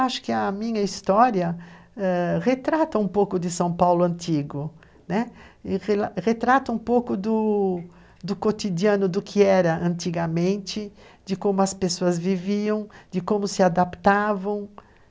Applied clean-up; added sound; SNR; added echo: none; none; none; none.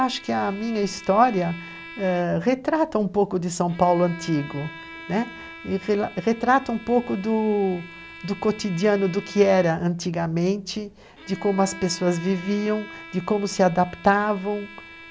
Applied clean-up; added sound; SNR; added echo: none; Bowed string instrument; 18 dB; none.